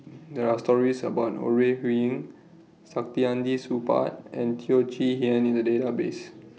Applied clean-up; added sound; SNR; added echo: none; none; none; none.